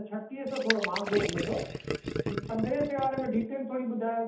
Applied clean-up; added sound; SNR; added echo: none; Gurgling; 3 dB; reverberation time 0.6 s.